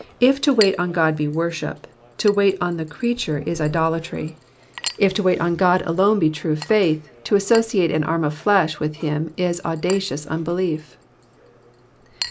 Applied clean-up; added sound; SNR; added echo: none; Chink, clink; 17 dB; none.